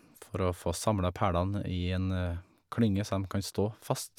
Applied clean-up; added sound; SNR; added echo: none; none; none; none.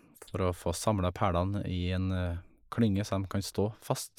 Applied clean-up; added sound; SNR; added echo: neural mask model Resemble Enhance denoiser.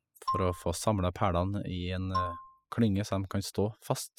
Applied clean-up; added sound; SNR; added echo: classical method spectral subtraction.